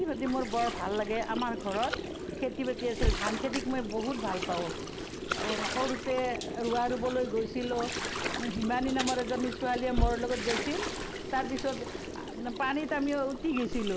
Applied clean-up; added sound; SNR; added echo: none; Fire + Gurgling; 3 dB; none.